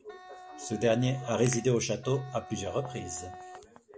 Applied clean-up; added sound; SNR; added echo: none; Wind instrument, woodwind instrument + Crack / Crackle; 15 dB; none.